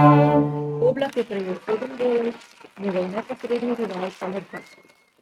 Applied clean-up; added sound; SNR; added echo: neural mask model RNNoise.